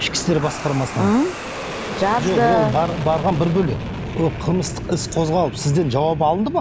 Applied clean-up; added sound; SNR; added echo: none; Fixed-wing aircraft, airplane; 8 dB; none.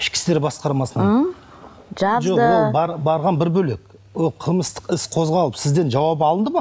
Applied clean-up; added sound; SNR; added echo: none; none; none; none.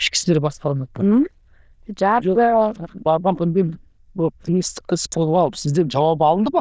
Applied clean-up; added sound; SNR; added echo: neural diffusion model UNIVERSE++.